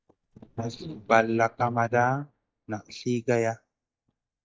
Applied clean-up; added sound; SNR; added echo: neural mask model DeepFilterNet 3.